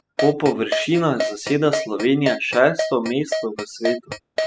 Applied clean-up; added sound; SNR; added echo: classical method spectral subtraction.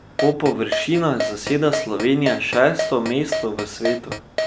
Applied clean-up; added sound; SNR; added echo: none; Keyboard (musical); 6 dB; none.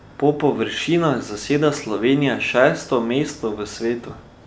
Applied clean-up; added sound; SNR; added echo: none; none; none; none.